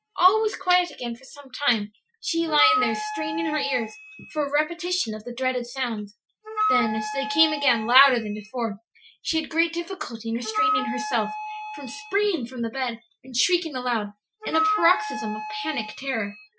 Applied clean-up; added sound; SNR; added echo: classical method Wiener filter.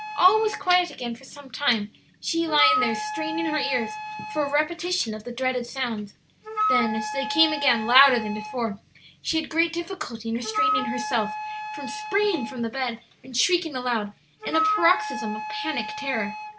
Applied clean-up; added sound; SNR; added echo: none; Wind instrument, woodwind instrument; 6 dB; none.